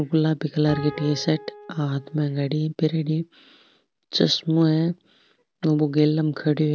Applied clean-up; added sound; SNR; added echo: none; Piano; 15 dB; none.